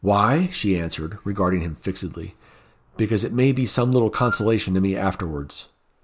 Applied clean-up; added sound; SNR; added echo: neural mask model Resemble Enhance denoiser.